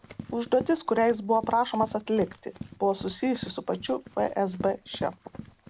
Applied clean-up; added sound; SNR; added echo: none; Run; 15 dB; none.